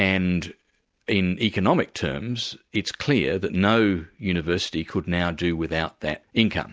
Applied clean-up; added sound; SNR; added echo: none; none; none; none.